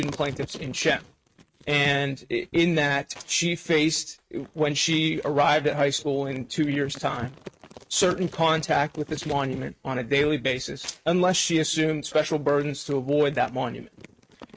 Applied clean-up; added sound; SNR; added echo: neural mask model RNNoise.